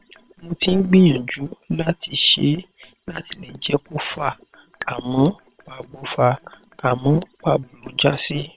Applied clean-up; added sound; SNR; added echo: neural separator model SepFormer WHAM!.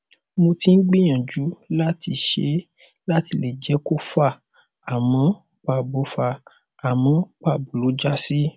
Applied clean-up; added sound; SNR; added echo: none; none; none; none.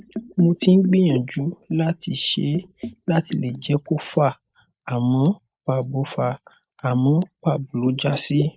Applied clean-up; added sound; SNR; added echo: neural mask model Resemble Enhance denoiser.